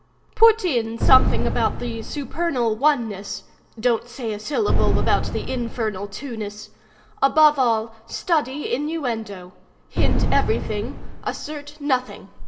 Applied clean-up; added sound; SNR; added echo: none; Boom; -2 dB; reverberation time 0.5 s.